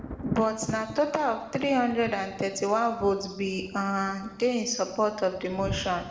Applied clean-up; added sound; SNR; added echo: none; Thunder; 13 dB; reverberation time 0.9 s.